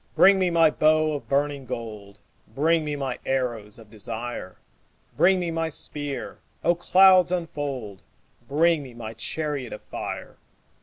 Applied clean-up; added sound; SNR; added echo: none; none; none; none.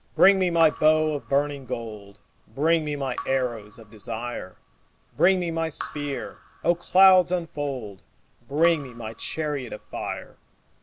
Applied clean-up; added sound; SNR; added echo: none; Raindrop / Drip; 19 dB; none.